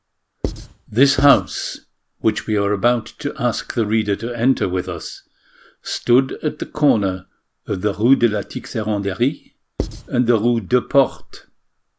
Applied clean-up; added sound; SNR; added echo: none; Writing; 8 dB; none.